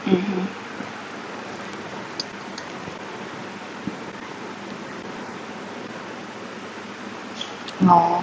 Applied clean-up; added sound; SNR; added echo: none; none; none; none.